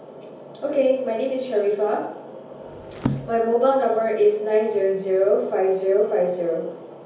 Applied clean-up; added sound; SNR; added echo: none; Percussion; 9 dB; reverberation time 0.7 s.